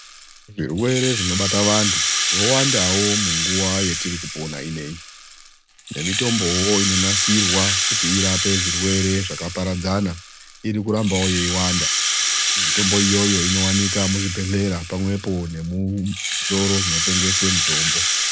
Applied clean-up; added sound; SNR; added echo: none; Rattle (instrument); -1 dB; none.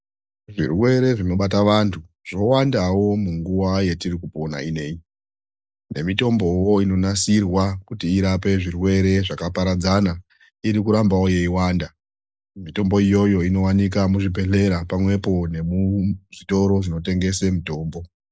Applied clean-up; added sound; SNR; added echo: none; none; none; none.